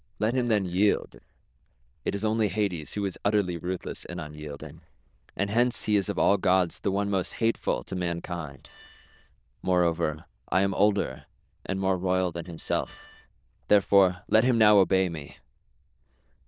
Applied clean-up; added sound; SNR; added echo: neural diffusion model UNIVERSE++.